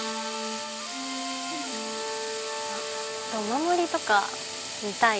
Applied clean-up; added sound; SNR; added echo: none; Sink (filling or washing); 7 dB; none.